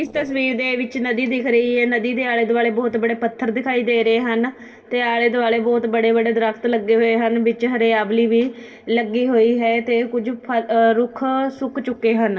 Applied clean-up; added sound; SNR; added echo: neural separator model SepFormer DNS4.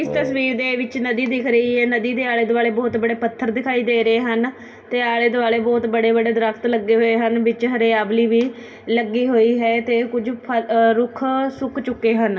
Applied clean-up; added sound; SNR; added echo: none; Wind instrument, woodwind instrument; 9 dB; reverberation time 1.5 s.